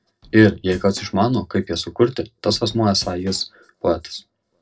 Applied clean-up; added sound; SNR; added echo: neural separator model SepFormer DNS4.